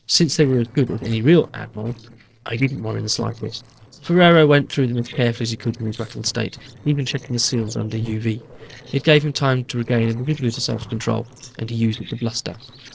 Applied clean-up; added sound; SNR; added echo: neural separator model SepFormer DNS4.